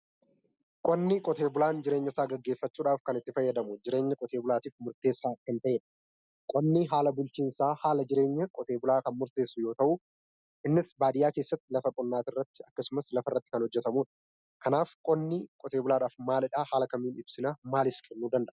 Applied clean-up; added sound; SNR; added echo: none; none; none; none.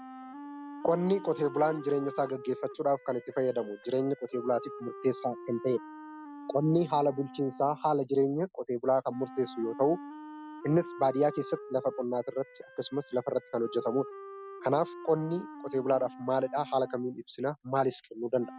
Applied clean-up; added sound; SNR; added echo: none; Wind instrument, woodwind instrument; 15 dB; none.